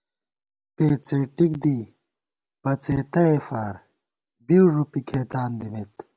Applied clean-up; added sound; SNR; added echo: none; none; none; none.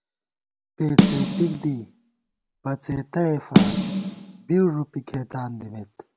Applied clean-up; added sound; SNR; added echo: none; Snare drum; -3 dB; none.